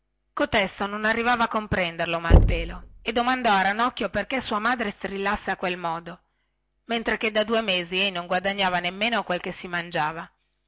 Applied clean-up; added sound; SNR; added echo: none; Knock / Wood; -2 dB; none.